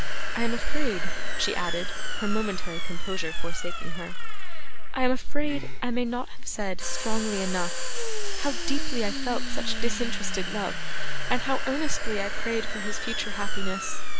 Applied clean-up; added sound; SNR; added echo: none; Domestic sounds, home sounds; 15 dB; none.